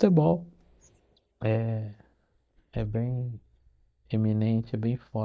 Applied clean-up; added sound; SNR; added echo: neural mask model DeepFilterNet 3.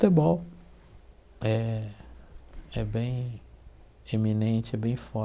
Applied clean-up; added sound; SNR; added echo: none; none; none; none.